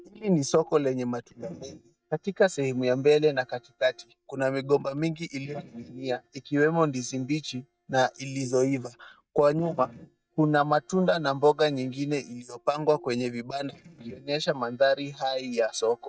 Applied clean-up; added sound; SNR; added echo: neural mask model DeepFilterNet 3.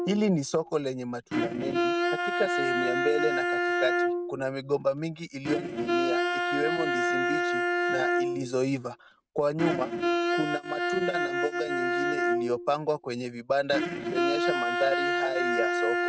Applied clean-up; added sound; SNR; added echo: neural mask model RNNoise.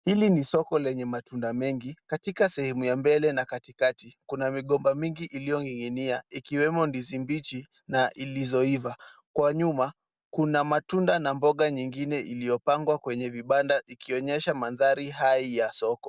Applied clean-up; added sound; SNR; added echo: none; none; none; none.